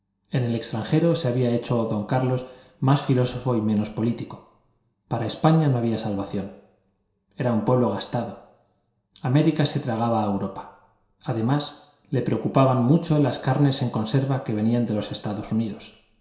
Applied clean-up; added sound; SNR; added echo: none; none; none; reverberation time 0.7 s.